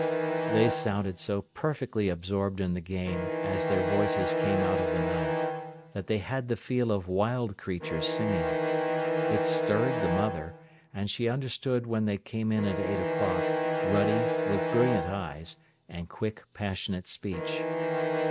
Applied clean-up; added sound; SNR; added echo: none; Bowed string instrument; 0 dB; none.